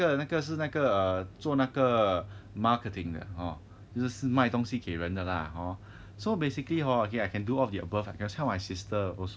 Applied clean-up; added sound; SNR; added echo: none; none; none; none.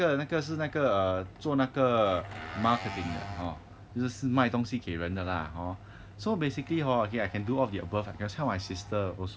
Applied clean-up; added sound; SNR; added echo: none; Engine; 17 dB; none.